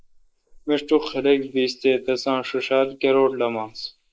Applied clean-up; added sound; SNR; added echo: neural mask model Resemble Enhance denoiser.